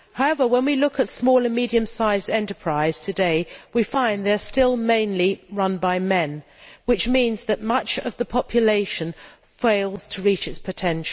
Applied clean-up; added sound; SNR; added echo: none; none; none; none.